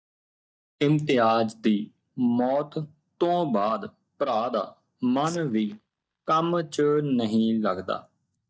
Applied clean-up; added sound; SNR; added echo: neural mask model DeepFilterNet 3.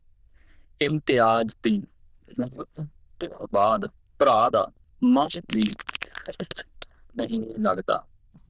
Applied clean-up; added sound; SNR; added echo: neural diffusion model UNIVERSE++.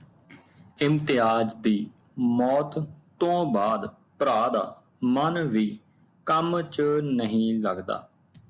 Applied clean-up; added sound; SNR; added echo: none; none; none; none.